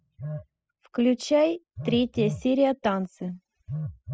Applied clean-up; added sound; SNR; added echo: classical method spectral subtraction.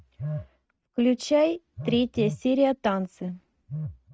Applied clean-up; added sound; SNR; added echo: neural mask model RNNoise.